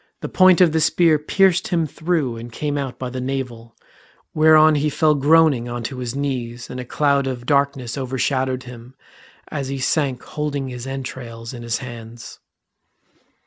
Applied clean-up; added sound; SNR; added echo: none; none; none; none.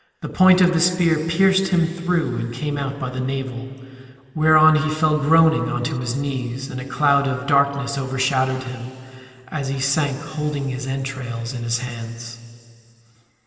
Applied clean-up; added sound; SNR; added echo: none; none; none; reverberation time 2.9 s.